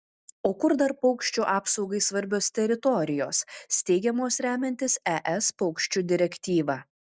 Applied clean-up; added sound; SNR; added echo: none; none; none; none.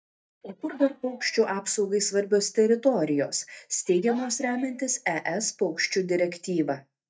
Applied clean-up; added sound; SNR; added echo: neural mask model DeepFilterNet 3.